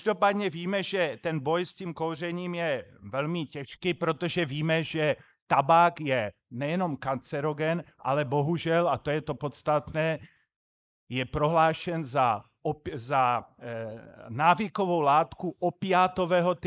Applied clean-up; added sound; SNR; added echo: neural mask model Resemble Enhance denoiser.